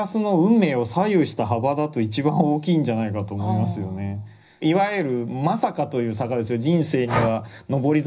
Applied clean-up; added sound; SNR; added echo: none; Breathing; 13 dB; reverberation time 0.5 s.